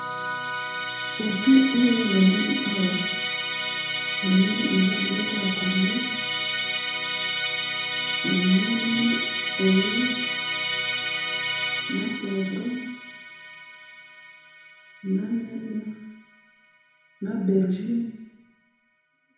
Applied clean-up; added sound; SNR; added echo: none; Musical instrument; 2 dB; reverberation time 0.9 s.